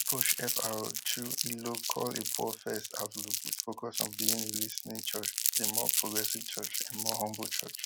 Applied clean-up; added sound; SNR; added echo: none; Crumpling, crinkling; -5 dB; none.